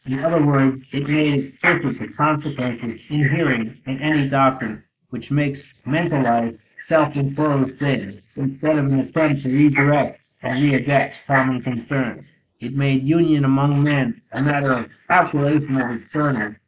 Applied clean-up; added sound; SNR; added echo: neural mask model Resemble Enhance denoiser.